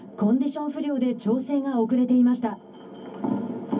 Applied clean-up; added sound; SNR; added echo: none; none; none; reverberation time 0.3 s.